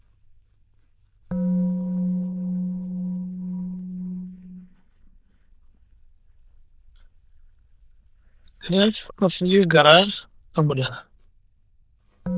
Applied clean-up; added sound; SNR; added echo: neural diffusion model UNIVERSE++.